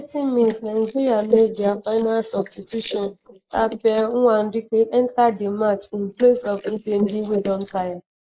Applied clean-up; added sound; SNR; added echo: neural mask model Resemble Enhance denoiser.